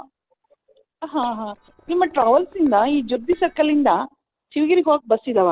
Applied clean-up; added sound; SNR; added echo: neural separator model SepFormer DNS4.